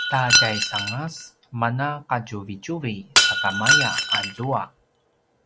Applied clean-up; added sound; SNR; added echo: none; Shatter; -4 dB; none.